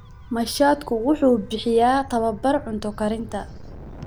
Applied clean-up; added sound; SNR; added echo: none; Gull, seagull / Waves, surf / Siren; 16 dB; none.